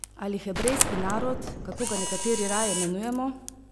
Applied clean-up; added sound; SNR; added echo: none; Gunshot, gunfire + Camera; 1 dB; none.